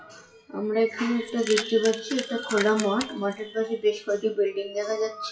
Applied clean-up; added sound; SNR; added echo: classical method WPE with log-MMSE.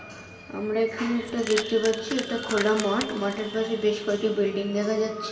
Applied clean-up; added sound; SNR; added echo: none; Keys jangling; 11 dB; reverberation time 2.2 s.